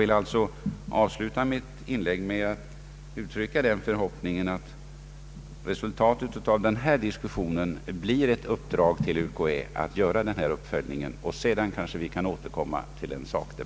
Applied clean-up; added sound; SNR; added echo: none; none; none; none.